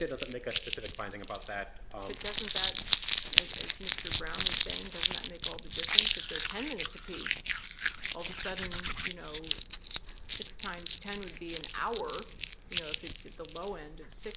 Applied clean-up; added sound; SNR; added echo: none; Crumpling, crinkling; -5 dB; none.